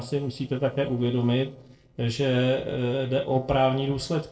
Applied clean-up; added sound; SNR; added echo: neural separator model SepFormer DNS4.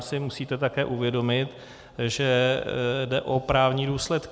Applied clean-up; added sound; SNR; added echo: none; none; none; none.